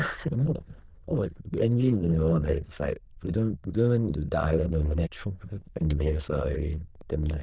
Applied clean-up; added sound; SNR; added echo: neural diffusion model UNIVERSE++.